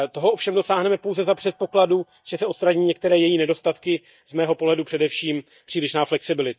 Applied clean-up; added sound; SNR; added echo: neural mask model DeepFilterNet 3.